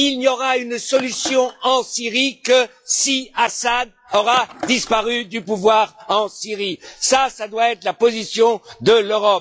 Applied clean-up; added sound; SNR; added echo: classical method log-MMSE.